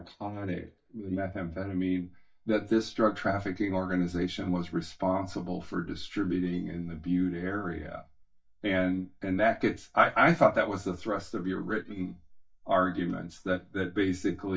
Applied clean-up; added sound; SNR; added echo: neural mask model DeepFilterNet 3.